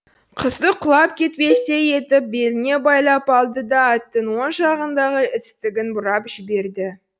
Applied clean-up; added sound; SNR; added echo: none; Cowbell; 7 dB; none.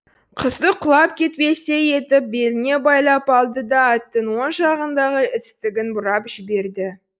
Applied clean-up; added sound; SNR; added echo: neural mask model Resemble Enhance denoiser.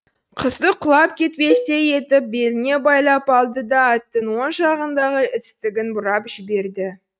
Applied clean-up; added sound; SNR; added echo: neural mask model RNNoise.